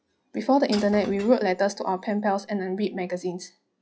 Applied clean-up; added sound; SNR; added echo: classical method log-MMSE.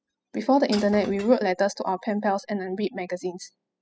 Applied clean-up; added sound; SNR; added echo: classical method spectral subtraction.